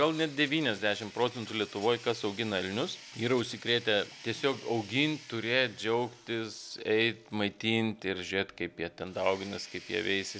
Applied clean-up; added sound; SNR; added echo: none; Domestic sounds, home sounds; 19 dB; none.